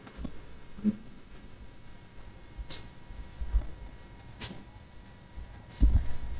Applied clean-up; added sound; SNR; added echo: neural mask model DeepFilterNet 3.